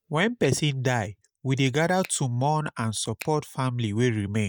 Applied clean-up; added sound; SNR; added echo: neural mask model DeepFilterNet 3.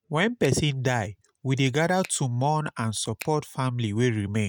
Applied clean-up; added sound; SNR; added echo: neural mask model RNNoise.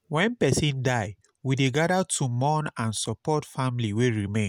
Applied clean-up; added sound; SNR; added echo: none; none; none; none.